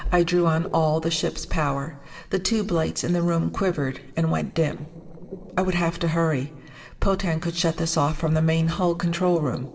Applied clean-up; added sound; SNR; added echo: neural separator model SepFormer DNS4.